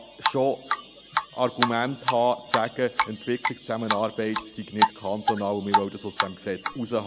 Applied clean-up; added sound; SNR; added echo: none; Drip; 1 dB; none.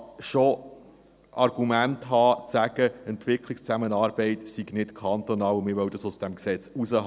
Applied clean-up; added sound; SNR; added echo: none; none; none; none.